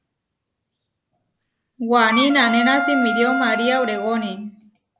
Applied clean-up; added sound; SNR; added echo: none; Wind instrument, woodwind instrument; 4 dB; none.